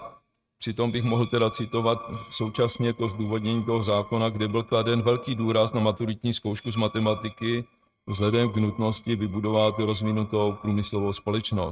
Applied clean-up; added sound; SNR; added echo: neural mask model RNNoise.